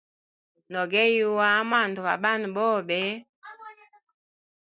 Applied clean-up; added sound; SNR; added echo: none; none; none; none.